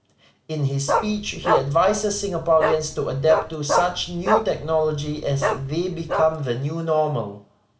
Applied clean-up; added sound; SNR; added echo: none; Bark; 3 dB; none.